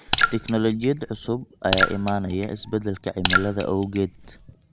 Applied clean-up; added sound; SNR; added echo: none; Raindrop / Splash, splatter; 2 dB; none.